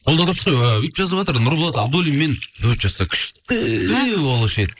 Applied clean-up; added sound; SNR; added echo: neural mask model Resemble Enhance denoiser.